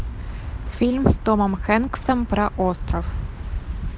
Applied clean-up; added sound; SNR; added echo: none; none; none; none.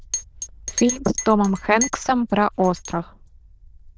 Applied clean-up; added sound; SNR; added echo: neural diffusion model UNIVERSE++.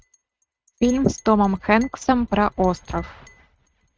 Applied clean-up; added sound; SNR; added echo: neural mask model RNNoise.